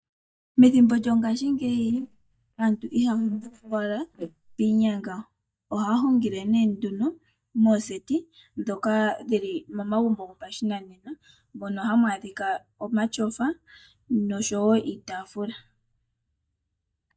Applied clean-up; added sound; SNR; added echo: neural mask model DeepFilterNet 3.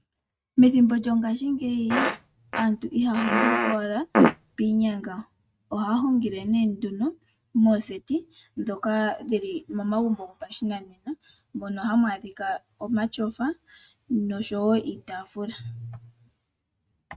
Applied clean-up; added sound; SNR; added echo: neural mask model RNNoise.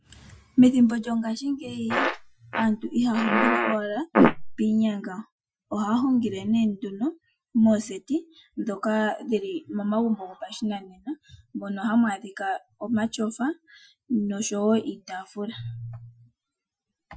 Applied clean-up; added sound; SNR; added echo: classical method Wiener filter.